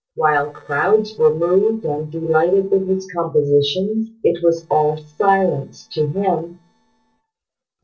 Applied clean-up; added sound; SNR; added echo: neural separator model SepFormer DNS4.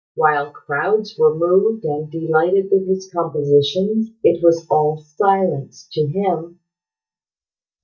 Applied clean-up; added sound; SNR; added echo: neural mask model DeepFilterNet 3.